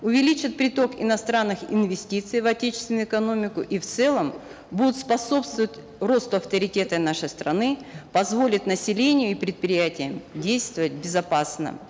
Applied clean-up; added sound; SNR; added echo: none; none; none; none.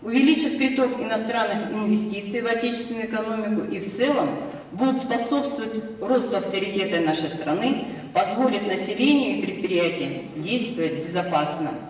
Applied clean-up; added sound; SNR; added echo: none; none; none; reverberation time 1.1 s.